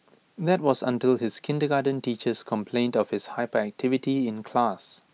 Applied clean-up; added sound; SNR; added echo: none; none; none; none.